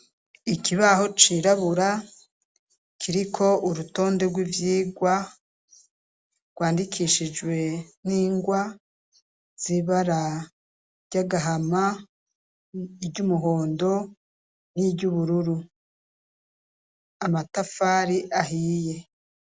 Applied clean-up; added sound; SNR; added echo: none; none; none; none.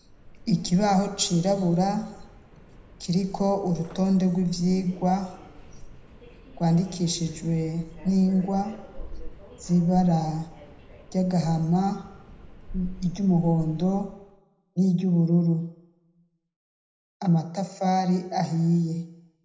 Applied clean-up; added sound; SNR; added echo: none; Subway, metro, underground; 17 dB; reverberation time 0.7 s.